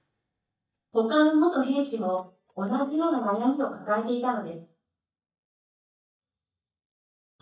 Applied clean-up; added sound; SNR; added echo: neural mask model DeepFilterNet 3.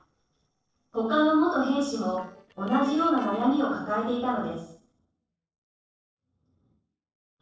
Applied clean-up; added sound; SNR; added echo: neural separator model SepFormer DNS4.